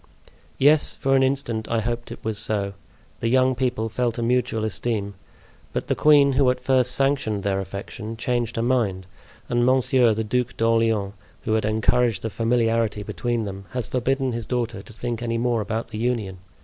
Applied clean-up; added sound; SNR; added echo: none; none; none; none.